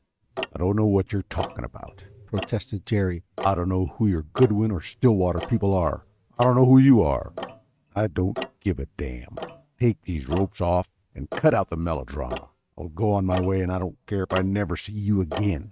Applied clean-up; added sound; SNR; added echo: neural mask model RNNoise.